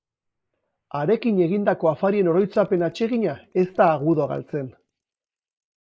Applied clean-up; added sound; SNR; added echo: neural mask model Resemble Enhance denoiser.